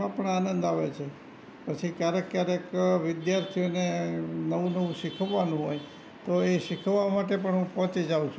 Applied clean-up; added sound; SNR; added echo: none; none; none; none.